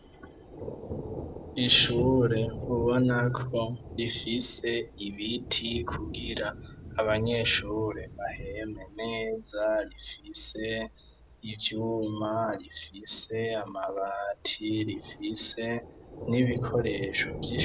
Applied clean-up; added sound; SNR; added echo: none; Thunder; 11 dB; none.